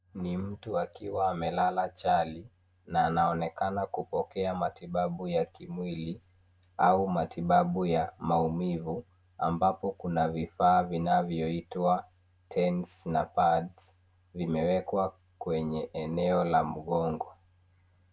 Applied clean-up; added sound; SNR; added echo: none; none; none; none.